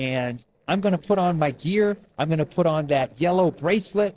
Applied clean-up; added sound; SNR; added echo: neural separator model SepFormer DNS4.